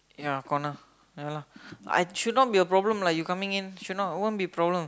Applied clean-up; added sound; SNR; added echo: none; none; none; none.